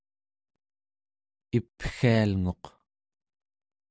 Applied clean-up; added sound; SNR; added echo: none; none; none; none.